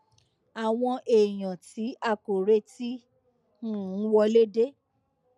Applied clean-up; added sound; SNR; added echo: none; none; none; none.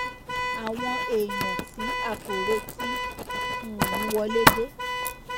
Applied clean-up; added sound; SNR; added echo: none; Alarm / Car + Writing; -3 dB; none.